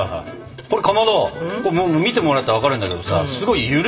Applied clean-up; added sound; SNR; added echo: none; none; none; reverberation time 1.7 s.